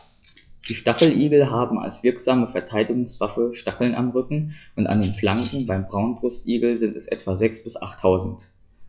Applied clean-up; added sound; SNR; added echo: classical method log-MMSE.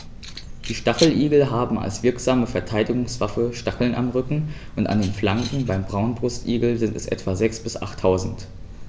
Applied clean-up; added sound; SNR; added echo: none; Keys jangling; 14 dB; none.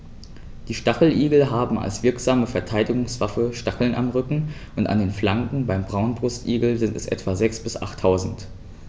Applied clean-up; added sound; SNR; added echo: none; none; none; none.